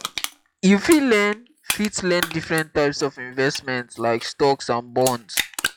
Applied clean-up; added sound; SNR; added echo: classical method log-MMSE.